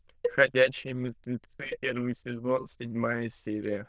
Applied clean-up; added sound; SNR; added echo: neural diffusion model UNIVERSE++.